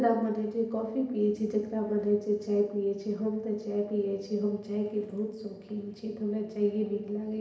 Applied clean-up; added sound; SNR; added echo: none; none; none; reverberation time 0.8 s.